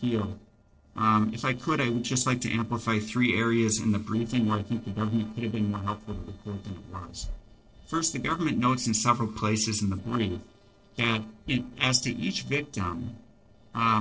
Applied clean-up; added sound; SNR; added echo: neural separator model SepFormer DNS4.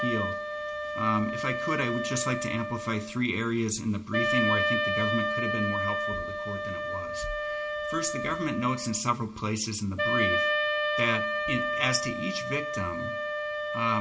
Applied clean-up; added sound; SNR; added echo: none; Wind instrument, woodwind instrument; -1 dB; reverberation time 0.2 s.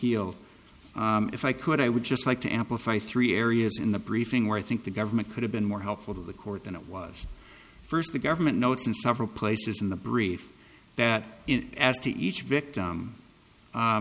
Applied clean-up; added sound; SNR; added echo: none; none; none; none.